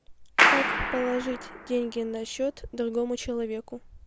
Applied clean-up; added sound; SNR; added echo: none; Clapping; -1 dB; none.